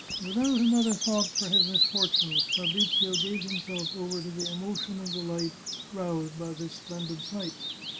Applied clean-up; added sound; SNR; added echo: none; Bird vocalization, bird call, bird song; 0 dB; none.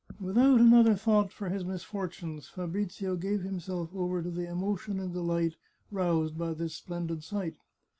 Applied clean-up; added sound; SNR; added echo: none; none; none; none.